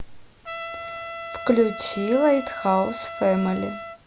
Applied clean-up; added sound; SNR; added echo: none; Trumpet; 11 dB; none.